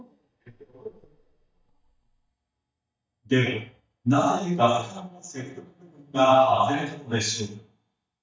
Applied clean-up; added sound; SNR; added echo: neural mask model DeepFilterNet 3.